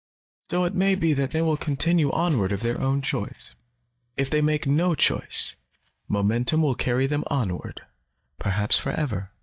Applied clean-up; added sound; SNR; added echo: neural mask model DeepFilterNet 3.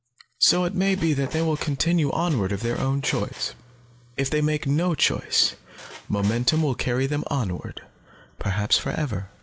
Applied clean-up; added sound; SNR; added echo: none; Squeak; 18 dB; none.